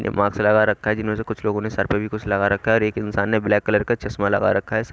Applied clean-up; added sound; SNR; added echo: none; none; none; none.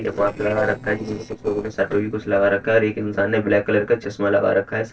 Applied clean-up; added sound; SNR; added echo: neural separator model SepFormer DNS4.